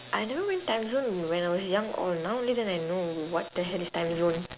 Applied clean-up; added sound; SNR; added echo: none; none; none; none.